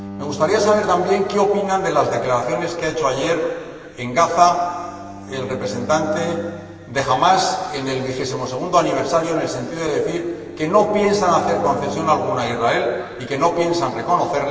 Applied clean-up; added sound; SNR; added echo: none; Bowed string instrument; 17 dB; reverberation time 2.5 s.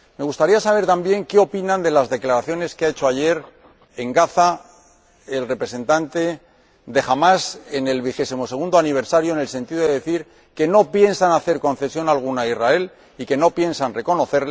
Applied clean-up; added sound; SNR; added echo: none; none; none; none.